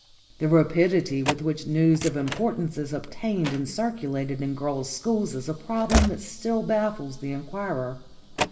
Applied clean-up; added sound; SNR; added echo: none; Slam / Train; 8 dB; reverberation time 1.9 s.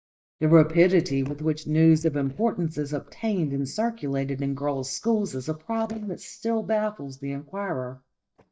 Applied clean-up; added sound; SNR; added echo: neural mask model DeepFilterNet 3.